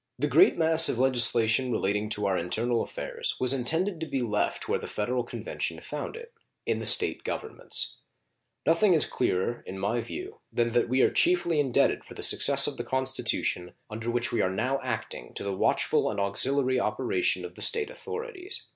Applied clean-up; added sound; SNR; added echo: none; none; none; none.